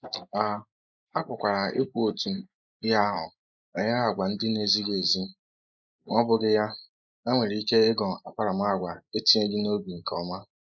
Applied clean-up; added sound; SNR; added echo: neural mask model Resemble Enhance denoiser.